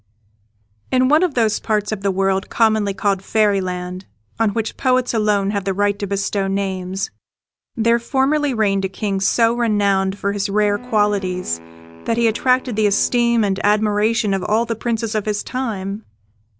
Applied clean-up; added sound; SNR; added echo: none; Wind instrument, woodwind instrument; 20 dB; none.